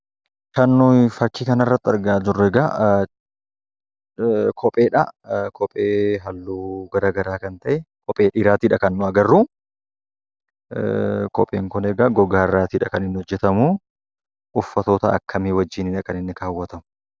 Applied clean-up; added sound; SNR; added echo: none; none; none; none.